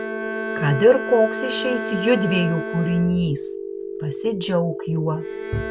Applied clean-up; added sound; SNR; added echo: none; Bowed string instrument + Telephone; 6 dB; none.